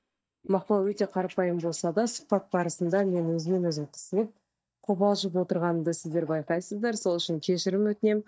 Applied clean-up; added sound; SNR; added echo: neural mask model DeepFilterNet 3.